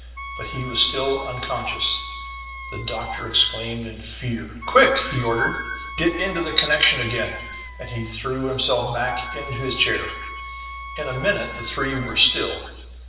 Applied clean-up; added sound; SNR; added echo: none; Wind instrument, woodwind instrument; 12 dB; reverberation time 1.0 s.